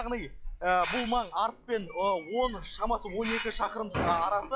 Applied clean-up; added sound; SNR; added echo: classical method log-MMSE.